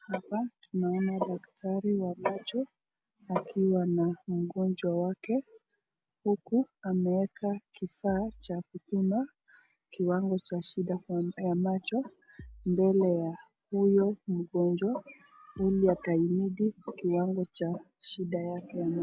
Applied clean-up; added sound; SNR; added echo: none; Bass drum; 19 dB; none.